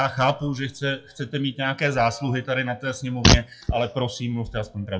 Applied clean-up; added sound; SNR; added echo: classical method WPE with log-MMSE.